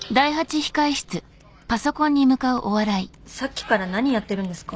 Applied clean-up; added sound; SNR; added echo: none; none; none; none.